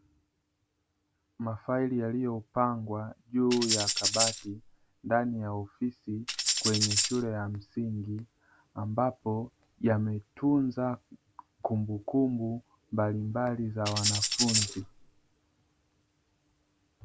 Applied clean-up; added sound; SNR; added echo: none; Tambourine; -1 dB; none.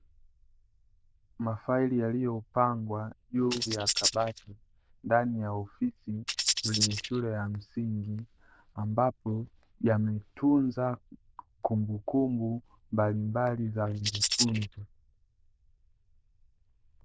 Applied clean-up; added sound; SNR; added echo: neural diffusion model UNIVERSE++.